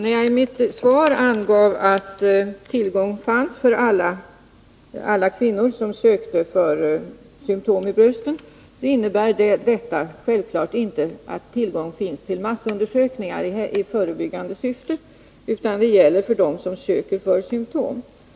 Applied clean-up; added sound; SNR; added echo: none; none; none; none.